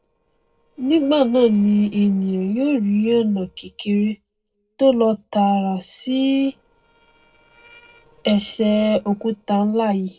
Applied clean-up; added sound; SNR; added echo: neural separator model SepFormer DNS4.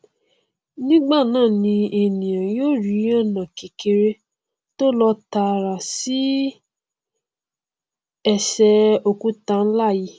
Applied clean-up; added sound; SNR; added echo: none; none; none; none.